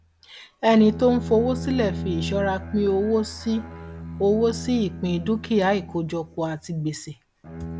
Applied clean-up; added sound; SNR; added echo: none; Bowed string instrument; 10 dB; none.